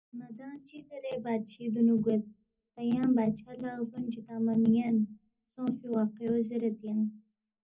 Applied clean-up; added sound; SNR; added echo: none; none; none; reverberation time 0.4 s.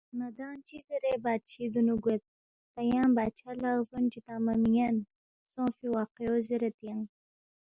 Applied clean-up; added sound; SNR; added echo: none; none; none; none.